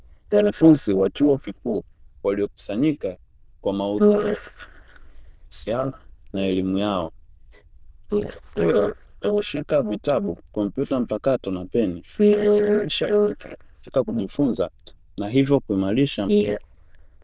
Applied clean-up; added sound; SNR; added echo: neural diffusion model UNIVERSE++.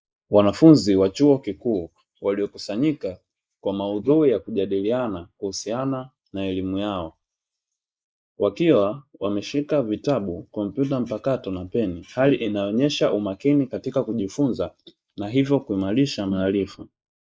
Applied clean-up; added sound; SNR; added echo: neural mask model Resemble Enhance denoiser.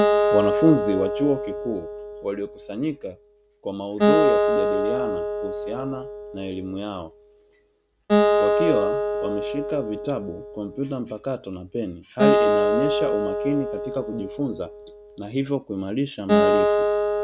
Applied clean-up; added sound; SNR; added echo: none; Acoustic guitar; -4 dB; none.